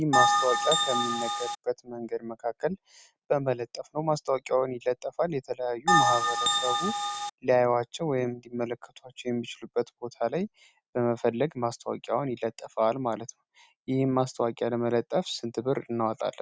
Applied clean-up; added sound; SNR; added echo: none; Bell; -4 dB; none.